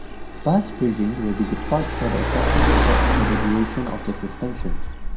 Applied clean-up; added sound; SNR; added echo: none; Car; -2 dB; reverberation time 0.3 s.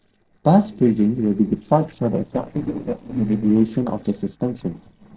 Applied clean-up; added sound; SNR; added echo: neural separator model SepFormer DNS4.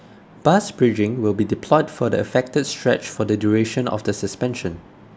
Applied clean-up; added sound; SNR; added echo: none; none; none; none.